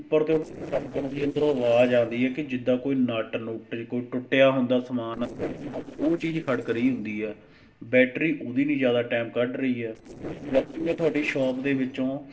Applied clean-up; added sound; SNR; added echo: neural separator model SepFormer DNS4.